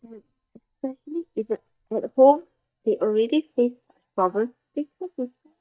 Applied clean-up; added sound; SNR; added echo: neural mask model DeepFilterNet 3.